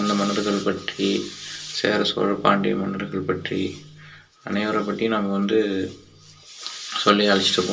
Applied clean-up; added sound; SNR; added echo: none; none; none; reverberation time 0.2 s.